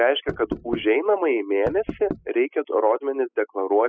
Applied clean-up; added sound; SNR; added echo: classical method spectral subtraction.